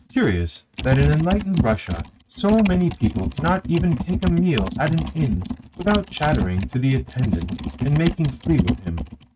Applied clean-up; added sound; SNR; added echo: neural mask model RNNoise.